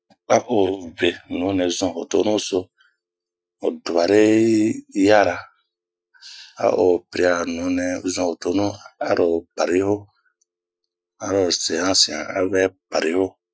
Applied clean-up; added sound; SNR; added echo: classical method Wiener filter.